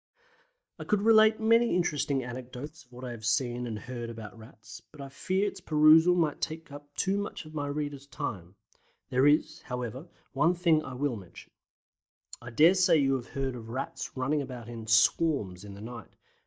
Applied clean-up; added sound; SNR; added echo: neural mask model DeepFilterNet 3.